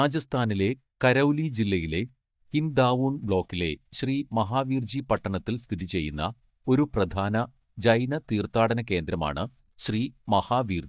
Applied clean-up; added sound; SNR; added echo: neural mask model DeepFilterNet 3.